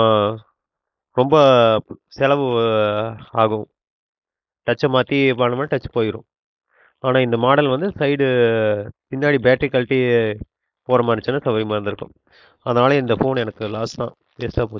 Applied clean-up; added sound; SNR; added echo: neural mask model Resemble Enhance denoiser.